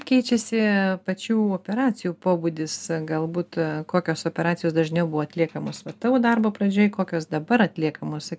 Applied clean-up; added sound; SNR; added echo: none; none; none; none.